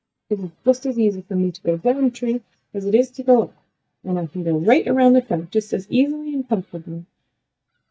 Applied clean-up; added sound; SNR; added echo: neural mask model DeepFilterNet 3.